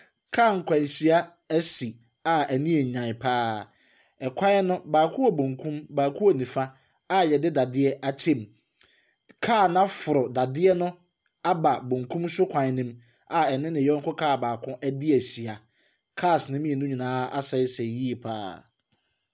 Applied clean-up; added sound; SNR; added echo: none; none; none; none.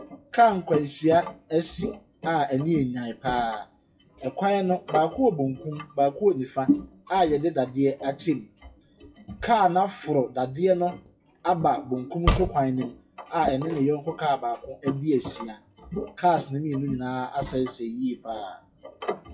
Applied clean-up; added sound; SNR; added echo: classical method WPE with log-MMSE.